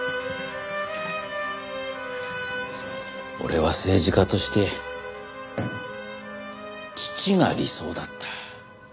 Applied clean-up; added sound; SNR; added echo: none; none; none; none.